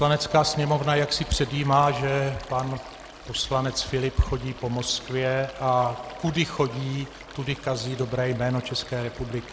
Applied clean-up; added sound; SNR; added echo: none; Stream; 19 dB; none.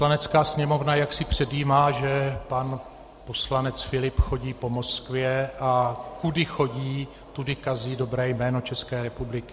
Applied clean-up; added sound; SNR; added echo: none; none; none; none.